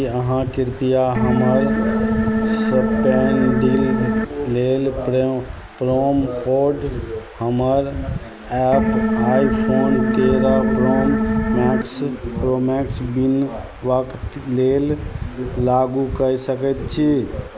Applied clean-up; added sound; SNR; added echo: none; Organ; -1 dB; none.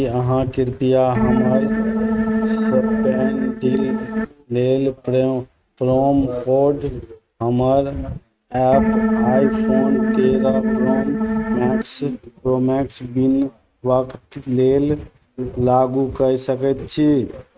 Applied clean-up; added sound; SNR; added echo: neural mask model RNNoise.